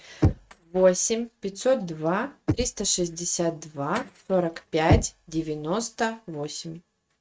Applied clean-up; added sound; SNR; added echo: neural mask model RNNoise.